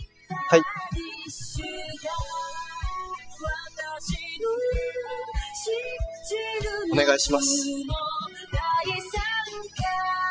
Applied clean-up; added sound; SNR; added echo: classical method spectral subtraction.